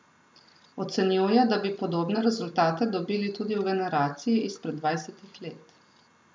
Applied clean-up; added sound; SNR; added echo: none; none; none; none.